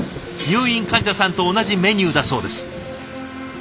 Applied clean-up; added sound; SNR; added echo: none; Thunder; 14 dB; none.